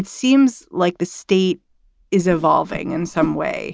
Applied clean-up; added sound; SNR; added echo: none; Whoosh, swoosh, swish; 12 dB; none.